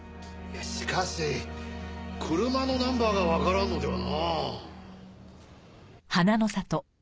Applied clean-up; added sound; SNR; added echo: none; none; none; none.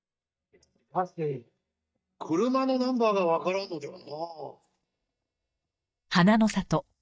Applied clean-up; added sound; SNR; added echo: neural mask model DeepFilterNet 3.